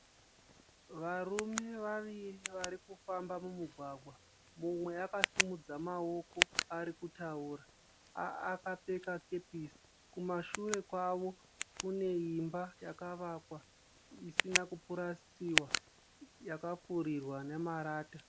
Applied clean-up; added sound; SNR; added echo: none; Tick; 2 dB; none.